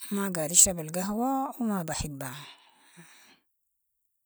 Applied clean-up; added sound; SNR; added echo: none; none; none; none.